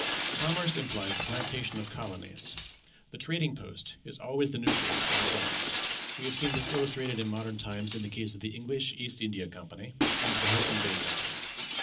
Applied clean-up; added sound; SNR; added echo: none; Shatter; -4 dB; reverberation time 0.4 s.